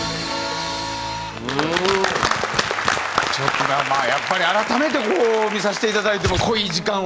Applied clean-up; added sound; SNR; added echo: none; none; none; none.